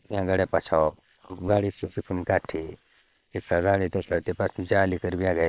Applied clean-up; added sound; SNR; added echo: neural separator model SepFormer WHAM!.